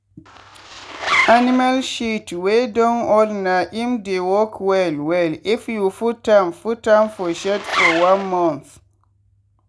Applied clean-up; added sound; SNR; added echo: none; Zipper (clothing); 5 dB; none.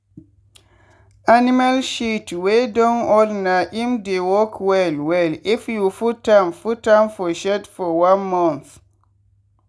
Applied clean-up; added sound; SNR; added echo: none; none; none; none.